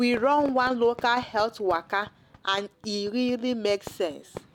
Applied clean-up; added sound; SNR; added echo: none; Fireworks; 19 dB; none.